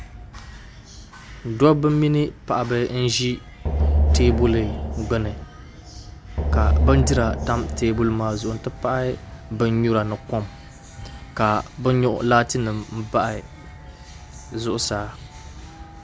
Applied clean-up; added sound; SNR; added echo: none; Drum; -2 dB; none.